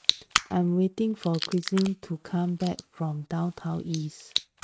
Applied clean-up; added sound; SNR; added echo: neural mask model RNNoise.